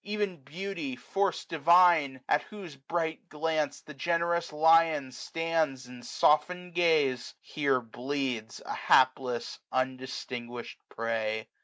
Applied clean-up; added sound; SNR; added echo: none; none; none; none.